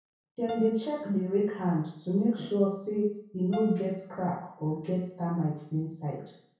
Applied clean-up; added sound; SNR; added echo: none; Piano; 20 dB; reverberation time 0.6 s.